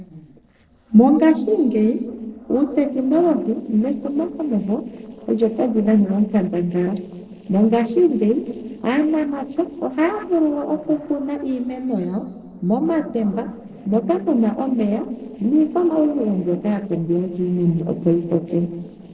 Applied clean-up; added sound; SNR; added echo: neural separator model SepFormer DNS4.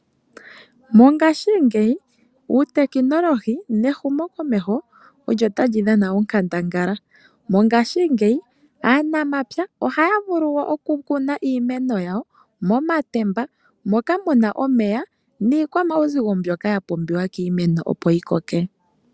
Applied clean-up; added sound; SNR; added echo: none; none; none; none.